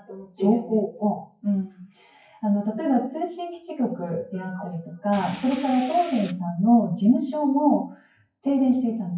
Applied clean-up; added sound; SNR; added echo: classical method WPE with log-MMSE.